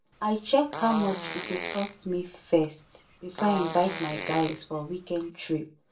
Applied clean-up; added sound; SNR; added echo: none; Fart; 7 dB; reverberation time 0.2 s.